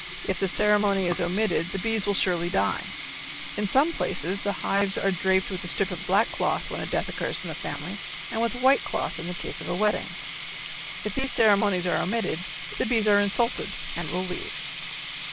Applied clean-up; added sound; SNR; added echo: none; Sink (filling or washing); 3 dB; none.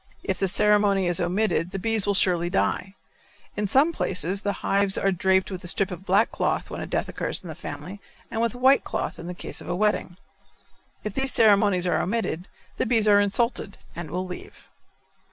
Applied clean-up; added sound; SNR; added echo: none; none; none; none.